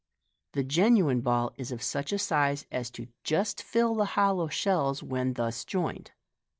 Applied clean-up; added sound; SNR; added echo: none; none; none; none.